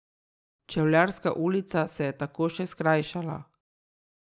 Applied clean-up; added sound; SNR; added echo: none; none; none; none.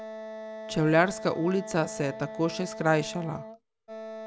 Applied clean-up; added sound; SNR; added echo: none; Wind instrument, woodwind instrument; 11 dB; none.